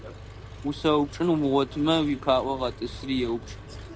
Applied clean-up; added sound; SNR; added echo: none; Engine; 15 dB; none.